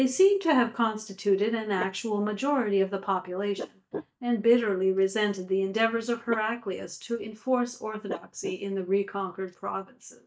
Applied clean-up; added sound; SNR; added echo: neural mask model DeepFilterNet 3.